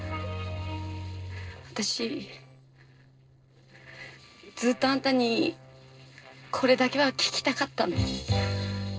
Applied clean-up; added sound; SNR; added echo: neural separator model SepFormer DNS4.